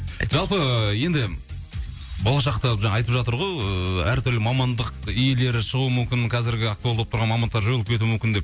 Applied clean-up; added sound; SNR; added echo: none; none; none; none.